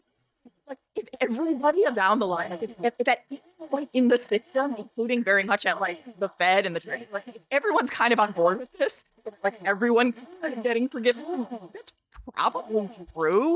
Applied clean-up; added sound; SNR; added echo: neural mask model DeepFilterNet 3.